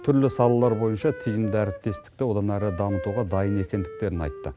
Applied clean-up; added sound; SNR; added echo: none; Wind instrument, woodwind instrument; 14 dB; none.